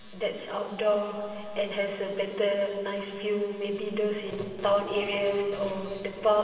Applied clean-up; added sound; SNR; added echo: none; none; none; reverberation time 2.8 s.